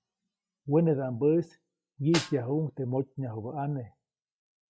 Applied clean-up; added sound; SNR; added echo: classical method log-MMSE.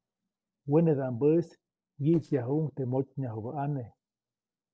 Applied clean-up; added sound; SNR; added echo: neural separator model SepFormer DNS4.